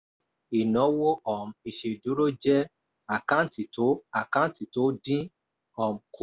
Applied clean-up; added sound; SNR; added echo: none; none; none; none.